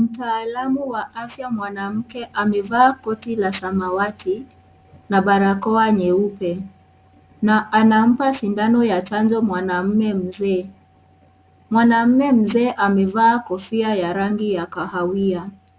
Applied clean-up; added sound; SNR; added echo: none; none; none; none.